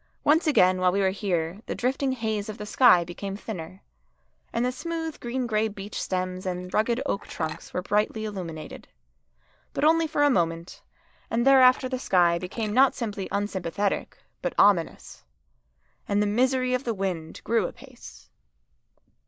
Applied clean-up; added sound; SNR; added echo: neural mask model Resemble Enhance denoiser.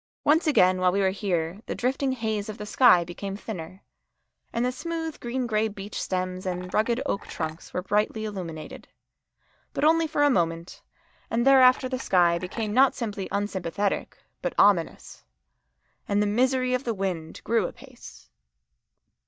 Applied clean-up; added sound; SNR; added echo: neural mask model DeepFilterNet 3.